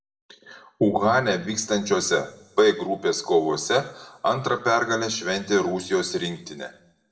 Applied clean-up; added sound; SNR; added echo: none; none; none; reverberation time 0.6 s.